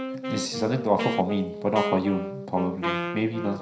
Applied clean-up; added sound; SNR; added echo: none; Wind instrument, woodwind instrument; 4 dB; reverberation time 0.5 s.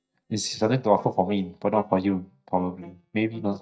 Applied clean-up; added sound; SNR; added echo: neural mask model DeepFilterNet 3.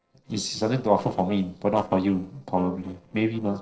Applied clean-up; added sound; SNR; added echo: neural separator model SepFormer DNS4.